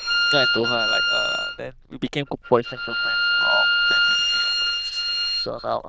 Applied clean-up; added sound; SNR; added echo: neural diffusion model UNIVERSE++.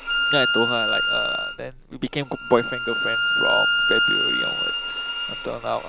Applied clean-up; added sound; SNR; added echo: none; Bowed string instrument; -5 dB; none.